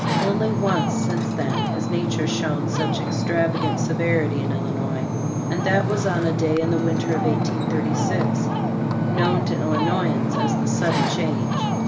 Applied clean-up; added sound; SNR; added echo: none; Ocean; -4 dB; reverberation time 0.5 s.